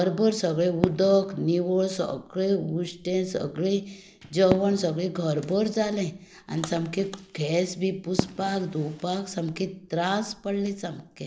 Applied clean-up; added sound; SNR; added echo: none; Fireworks; 12 dB; none.